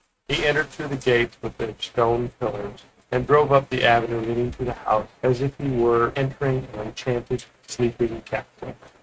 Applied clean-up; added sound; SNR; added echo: neural mask model RNNoise.